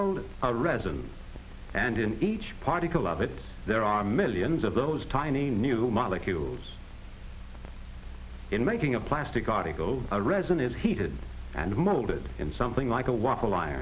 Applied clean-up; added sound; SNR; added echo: none; none; none; none.